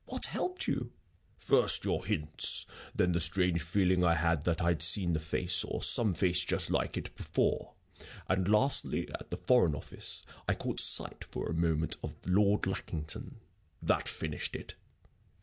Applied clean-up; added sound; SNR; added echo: none; none; none; none.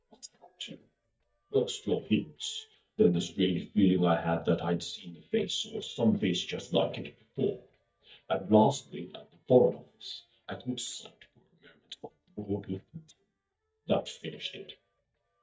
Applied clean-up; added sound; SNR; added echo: neural mask model DeepFilterNet 3.